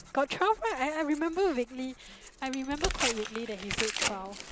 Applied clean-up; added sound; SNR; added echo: none; Tearing; 6 dB; none.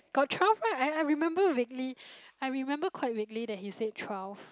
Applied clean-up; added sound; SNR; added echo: none; none; none; none.